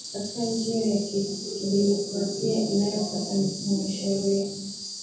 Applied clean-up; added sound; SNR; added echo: none; Insect; 10 dB; reverberation time 0.6 s.